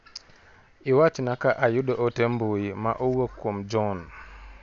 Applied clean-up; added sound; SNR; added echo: none; none; none; none.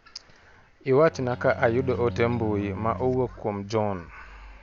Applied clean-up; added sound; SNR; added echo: none; Bowed string instrument; 13 dB; none.